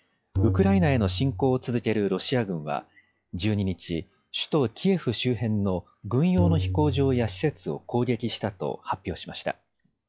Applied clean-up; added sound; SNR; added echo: classical method log-MMSE.